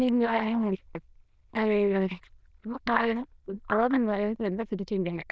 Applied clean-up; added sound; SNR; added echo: neural diffusion model UNIVERSE++.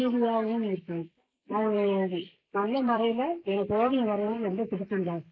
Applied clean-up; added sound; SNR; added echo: neural mask model Resemble Enhance denoiser.